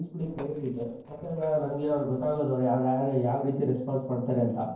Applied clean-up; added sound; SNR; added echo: neural separator model SepFormer DNS4.